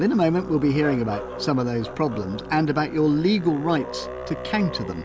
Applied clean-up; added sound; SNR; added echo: none; Musical instrument; 11 dB; none.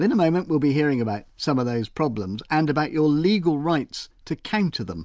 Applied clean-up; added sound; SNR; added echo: none; none; none; none.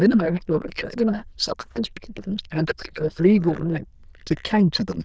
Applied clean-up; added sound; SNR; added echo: neural diffusion model UNIVERSE++.